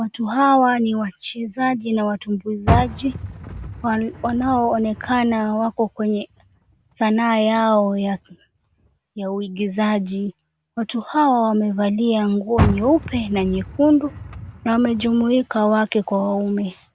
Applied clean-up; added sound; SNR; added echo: none; Car; 11 dB; none.